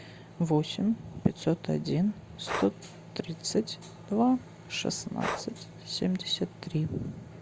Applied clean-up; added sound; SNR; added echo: none; Breathing; 12 dB; none.